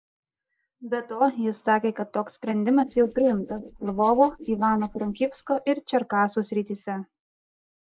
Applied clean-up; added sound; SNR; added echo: neural mask model Resemble Enhance denoiser.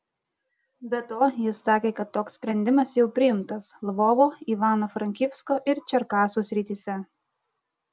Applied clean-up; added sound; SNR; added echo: none; none; none; none.